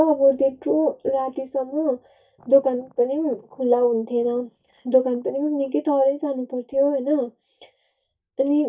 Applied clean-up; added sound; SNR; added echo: neural mask model DeepFilterNet 3.